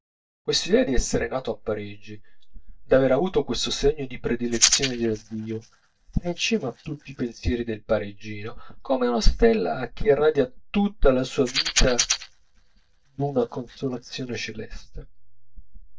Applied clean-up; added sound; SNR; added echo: neural mask model DeepFilterNet 3.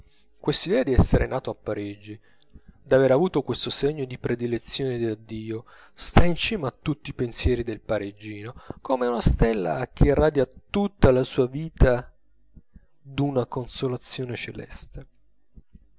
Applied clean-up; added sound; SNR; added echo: none; none; none; none.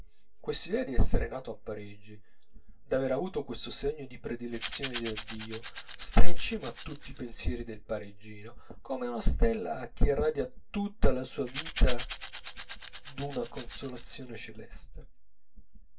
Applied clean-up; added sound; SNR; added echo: none; Rattle / Rattle (instrument); 6 dB; reverberation time 0.1 s.